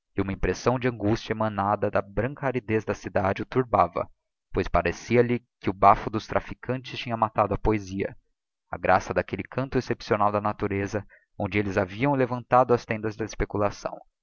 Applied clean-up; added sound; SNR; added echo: none; none; none; none.